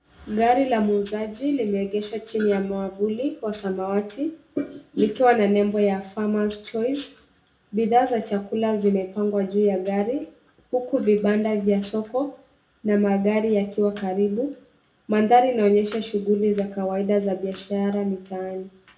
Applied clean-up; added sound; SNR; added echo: none; none; none; reverberation time 0.4 s.